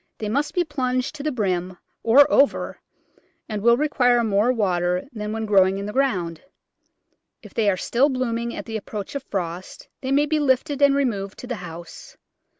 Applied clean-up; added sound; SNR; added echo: none; none; none; none.